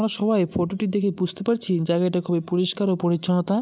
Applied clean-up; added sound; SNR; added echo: none; none; none; none.